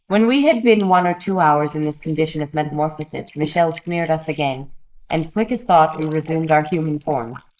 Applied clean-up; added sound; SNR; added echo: neural mask model Resemble Enhance denoiser.